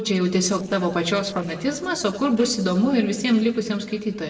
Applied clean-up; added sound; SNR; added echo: neural separator model SepFormer DNS4.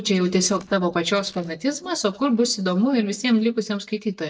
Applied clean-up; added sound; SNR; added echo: neural mask model DeepFilterNet 3.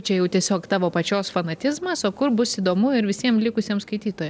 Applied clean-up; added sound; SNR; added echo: none; none; none; none.